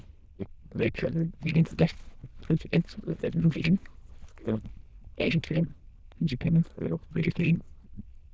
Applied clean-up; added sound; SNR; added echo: neural diffusion model UNIVERSE++.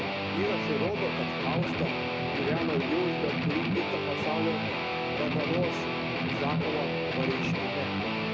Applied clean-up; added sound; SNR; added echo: none; Guitar; -4 dB; none.